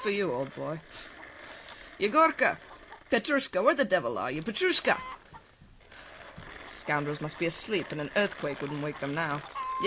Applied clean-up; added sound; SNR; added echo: none; Chicken, rooster + Mechanisms; 14 dB; none.